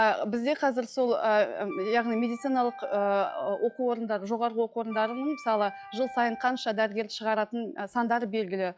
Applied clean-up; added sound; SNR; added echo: classical method log-MMSE.